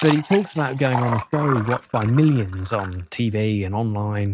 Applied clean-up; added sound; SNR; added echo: neural mask model RNNoise.